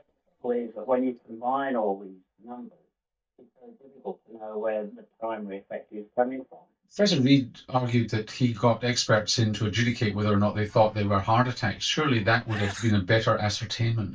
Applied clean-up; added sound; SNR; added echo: neural mask model DeepFilterNet 3.